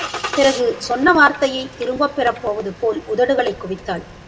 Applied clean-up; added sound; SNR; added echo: none; Engine starting; 14 dB; reverberation time 0.7 s.